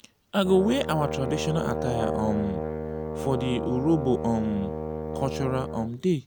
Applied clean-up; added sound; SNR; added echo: none; Brass instrument; 4 dB; none.